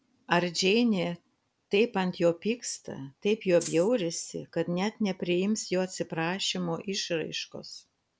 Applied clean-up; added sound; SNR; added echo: none; Rattle (instrument); 10 dB; none.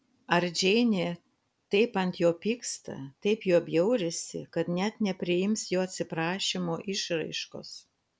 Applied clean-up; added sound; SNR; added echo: none; none; none; none.